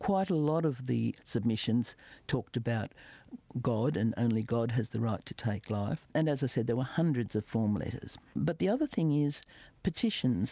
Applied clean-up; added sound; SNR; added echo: none; none; none; none.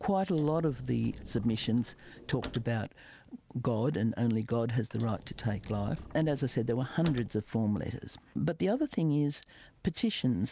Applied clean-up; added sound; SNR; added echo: none; Sliding door / Slam / Wood; 16 dB; none.